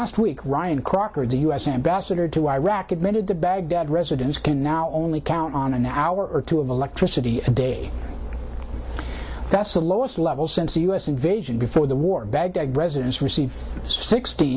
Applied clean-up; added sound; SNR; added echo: none; none; none; none.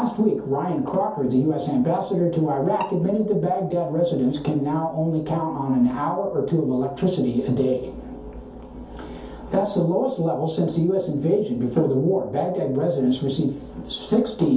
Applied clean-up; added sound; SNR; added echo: none; Bowed string instrument; 18 dB; reverberation time 0.5 s.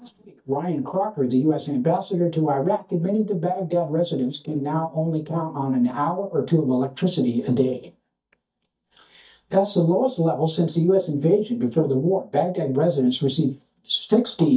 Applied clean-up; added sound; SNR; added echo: neural mask model DeepFilterNet 3.